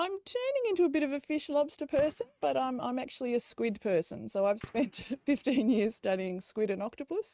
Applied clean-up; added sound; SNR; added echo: neural mask model RNNoise.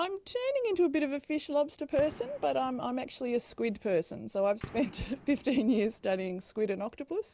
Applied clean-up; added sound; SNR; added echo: none; Gunshot, gunfire; 20 dB; none.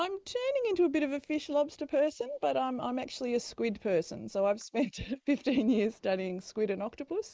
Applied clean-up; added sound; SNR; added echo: neural mask model Resemble Enhance denoiser.